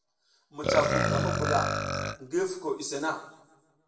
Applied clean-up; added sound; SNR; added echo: none; Burping, eructation; -2 dB; reverberation time 0.7 s.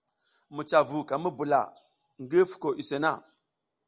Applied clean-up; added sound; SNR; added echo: none; none; none; none.